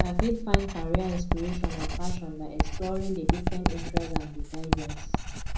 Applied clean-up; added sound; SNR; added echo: none; Writing; -5 dB; reverberation time 0.6 s.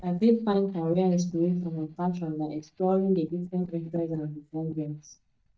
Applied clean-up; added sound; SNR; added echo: neural mask model DeepFilterNet 3.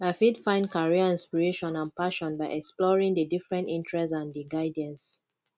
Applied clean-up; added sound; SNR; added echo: none; none; none; none.